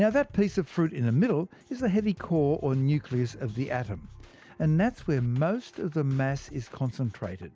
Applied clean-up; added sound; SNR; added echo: none; none; none; none.